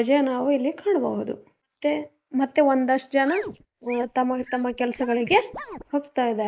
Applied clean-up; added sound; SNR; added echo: neural mask model Resemble Enhance denoiser.